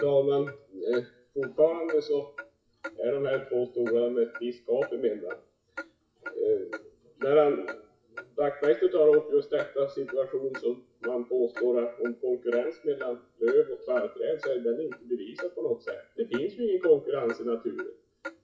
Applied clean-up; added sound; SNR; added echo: classical method WPE with log-MMSE.